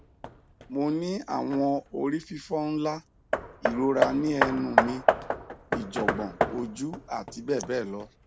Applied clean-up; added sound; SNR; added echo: none; Hammer; 1 dB; none.